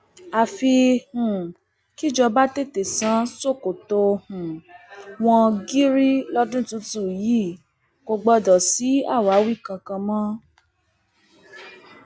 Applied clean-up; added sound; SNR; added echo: none; none; none; none.